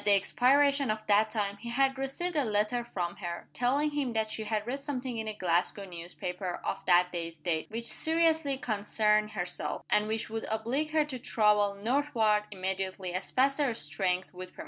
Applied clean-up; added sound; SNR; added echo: none; none; none; none.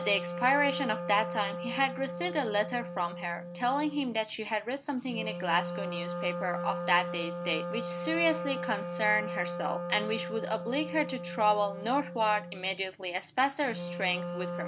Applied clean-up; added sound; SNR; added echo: none; Wind instrument, woodwind instrument; 6 dB; none.